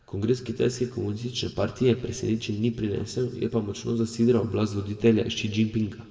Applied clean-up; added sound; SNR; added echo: none; none; none; reverberation time 1.5 s.